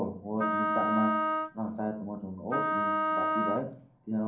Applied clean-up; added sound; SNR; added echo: none; Wind instrument, woodwind instrument; -2 dB; reverberation time 0.6 s.